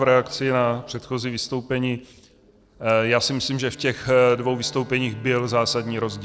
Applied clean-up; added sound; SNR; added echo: neural separator model SepFormer DNS4.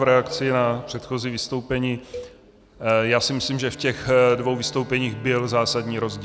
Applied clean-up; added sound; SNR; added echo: none; Cowbell + Bowed string instrument; 18 dB; none.